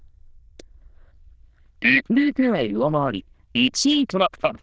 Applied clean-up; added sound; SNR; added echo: neural diffusion model UNIVERSE++.